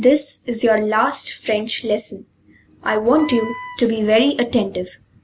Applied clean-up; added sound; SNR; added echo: none; Wind instrument, woodwind instrument; 15 dB; none.